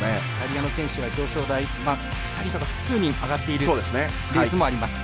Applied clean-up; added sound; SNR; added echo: none; none; none; none.